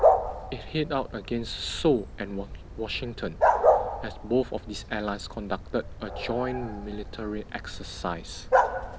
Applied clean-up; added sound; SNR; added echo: none; Bark; -3 dB; none.